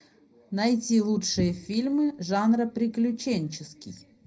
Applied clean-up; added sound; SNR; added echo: none; none; none; reverberation time 0.4 s.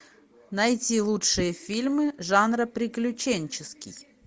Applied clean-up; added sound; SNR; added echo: none; none; none; none.